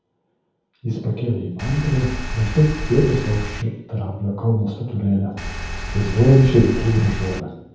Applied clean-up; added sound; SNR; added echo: none; Engine; 7 dB; reverberation time 0.9 s.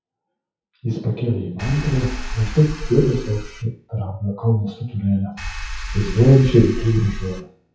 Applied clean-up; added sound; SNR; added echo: classical method WPE with log-MMSE.